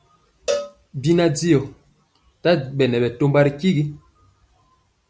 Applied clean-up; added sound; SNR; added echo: none; Cowbell; 10 dB; none.